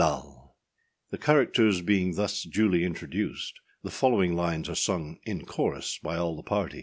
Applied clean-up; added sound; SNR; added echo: none; none; none; none.